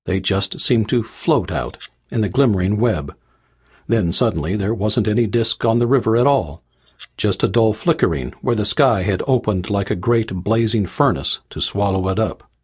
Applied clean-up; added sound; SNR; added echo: neural mask model DeepFilterNet 3.